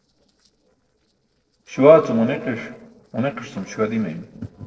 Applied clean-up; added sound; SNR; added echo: neural separator model SepFormer DNS4.